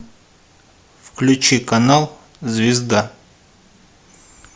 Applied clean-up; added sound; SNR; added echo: none; none; none; none.